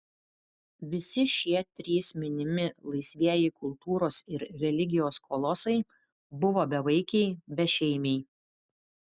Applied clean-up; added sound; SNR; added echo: none; none; none; none.